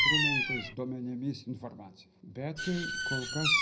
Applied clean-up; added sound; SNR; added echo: none; Bird vocalization, bird call, bird song; -4 dB; reverberation time 0.3 s.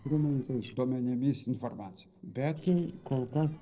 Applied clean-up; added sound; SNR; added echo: neural separator model SepFormer DNS4.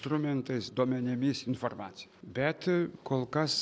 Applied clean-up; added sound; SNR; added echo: none; none; none; none.